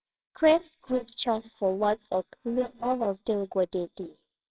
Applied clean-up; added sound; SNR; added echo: neural separator model SepFormer WHAMR!.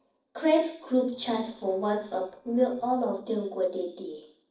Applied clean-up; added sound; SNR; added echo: neural separator model SepFormer DNS4.